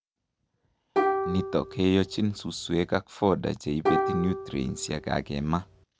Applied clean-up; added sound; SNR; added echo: none; Plucked string instrument; 2 dB; none.